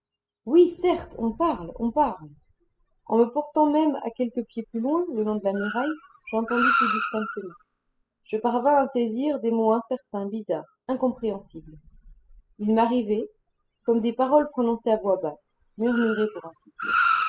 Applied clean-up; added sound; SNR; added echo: classical method spectral subtraction.